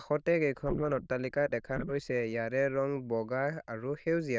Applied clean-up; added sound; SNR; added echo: neural diffusion model UNIVERSE++.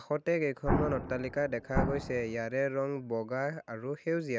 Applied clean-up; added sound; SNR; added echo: none; Explosion; 1 dB; none.